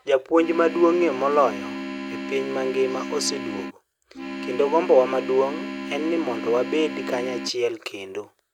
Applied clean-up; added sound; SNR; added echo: none; Organ; 8 dB; none.